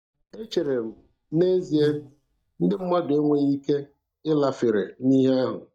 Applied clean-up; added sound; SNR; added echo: neural mask model DeepFilterNet 3.